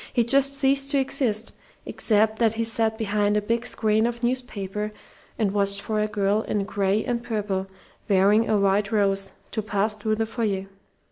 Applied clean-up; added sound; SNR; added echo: none; none; none; none.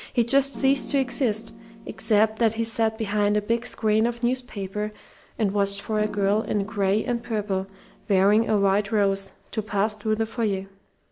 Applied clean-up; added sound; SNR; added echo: none; Piano; 15 dB; none.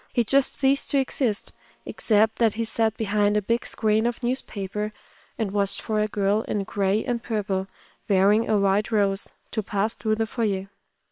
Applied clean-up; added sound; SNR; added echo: neural separator model SepFormer WHAM!.